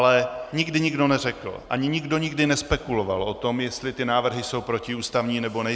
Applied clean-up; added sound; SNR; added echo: none; none; none; none.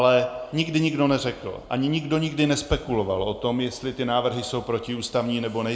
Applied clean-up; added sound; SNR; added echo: none; none; none; reverberation time 0.6 s.